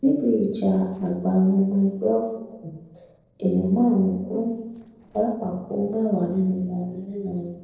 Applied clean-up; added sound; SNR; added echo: neural separator model SepFormer DNS4.